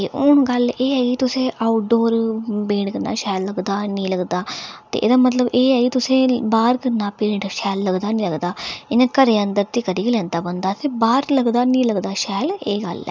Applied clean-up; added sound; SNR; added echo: none; none; none; none.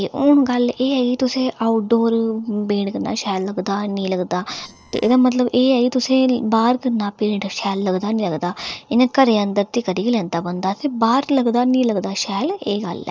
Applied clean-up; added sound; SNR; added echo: neural separator model SepFormer DNS4.